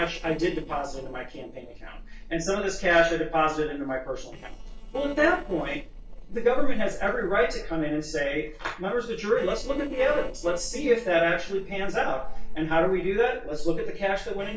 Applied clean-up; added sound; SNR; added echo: neural separator model SepFormer DNS4.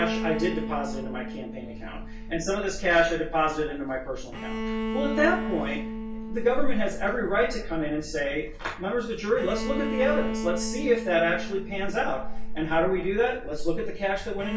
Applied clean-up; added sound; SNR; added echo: none; Bowed string instrument; 8 dB; reverberation time 0.2 s.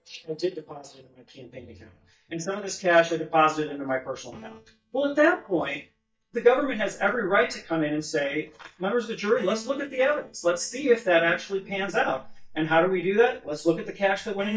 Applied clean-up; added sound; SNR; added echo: neural mask model DeepFilterNet 3.